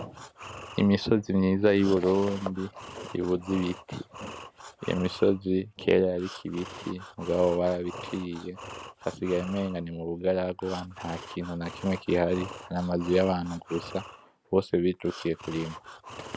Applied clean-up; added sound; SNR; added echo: none; Breathing; 16 dB; none.